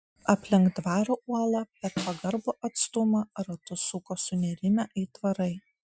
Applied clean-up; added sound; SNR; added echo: classical method Wiener filter.